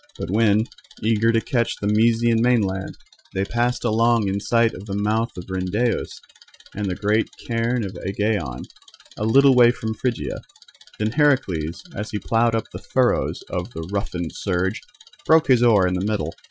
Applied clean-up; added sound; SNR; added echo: classical method Wiener filter.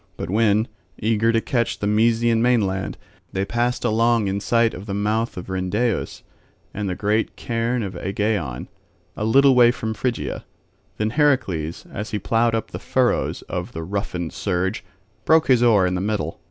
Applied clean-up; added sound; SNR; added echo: none; none; none; none.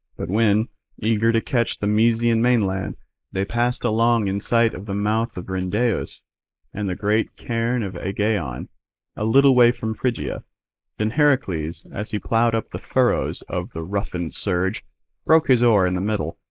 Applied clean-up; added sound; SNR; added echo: neural mask model Resemble Enhance denoiser.